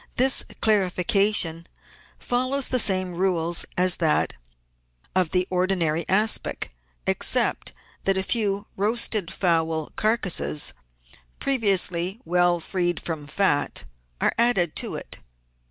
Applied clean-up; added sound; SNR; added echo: none; none; none; none.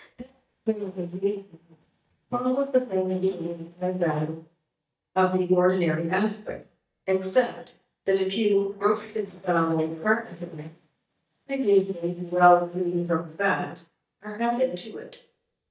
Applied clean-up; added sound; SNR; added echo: neural mask model DeepFilterNet 3.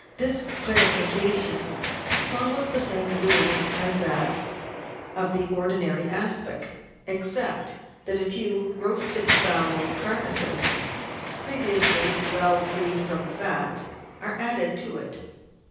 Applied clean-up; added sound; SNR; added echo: none; Mechanisms; 2 dB; reverberation time 1.1 s.